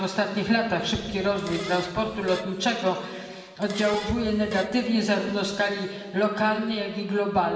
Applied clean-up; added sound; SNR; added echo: none; Fart; 14 dB; reverberation time 1.7 s.